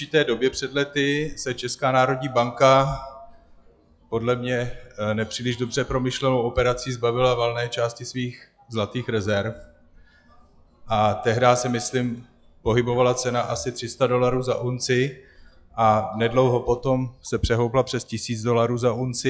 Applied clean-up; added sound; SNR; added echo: classical method log-MMSE.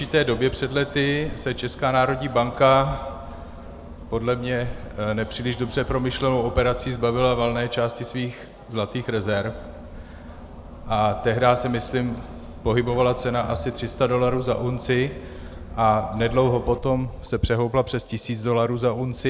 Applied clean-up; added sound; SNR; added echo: none; Engine / Boat, Water vehicle; 15 dB; none.